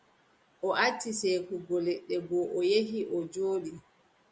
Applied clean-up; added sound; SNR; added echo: none; none; none; none.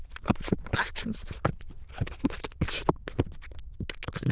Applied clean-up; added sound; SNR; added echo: neural diffusion model UNIVERSE++.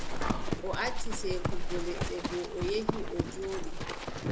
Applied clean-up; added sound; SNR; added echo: none; Livestock, farm animals, working animals; -5 dB; none.